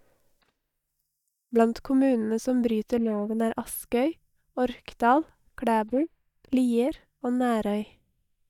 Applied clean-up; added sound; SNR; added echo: neural mask model DeepFilterNet 3.